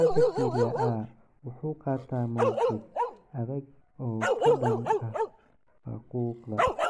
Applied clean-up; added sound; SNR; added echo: none; Bark; -4 dB; none.